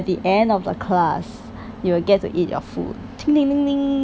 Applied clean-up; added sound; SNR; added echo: none; none; none; none.